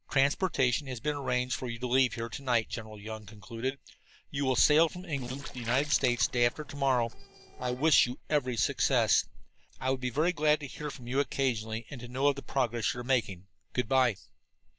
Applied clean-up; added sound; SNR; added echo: neural separator model SepFormer DNS4.